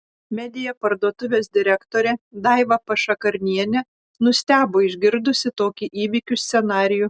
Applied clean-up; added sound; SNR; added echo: none; none; none; none.